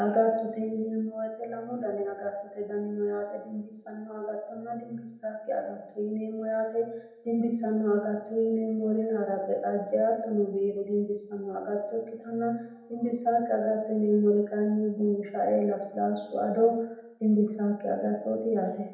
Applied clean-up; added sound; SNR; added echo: none; none; none; reverberation time 0.8 s.